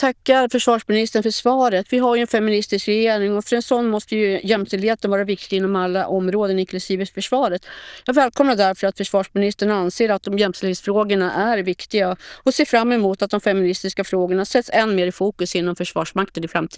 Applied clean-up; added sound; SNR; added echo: neural diffusion model UNIVERSE++.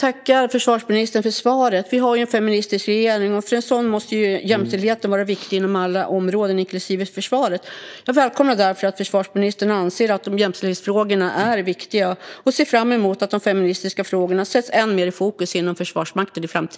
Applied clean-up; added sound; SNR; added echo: neural mask model DeepFilterNet 3.